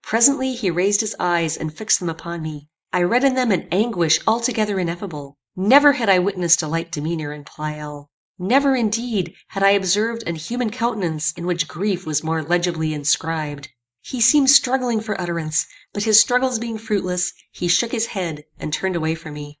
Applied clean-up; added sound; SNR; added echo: neural mask model Resemble Enhance denoiser.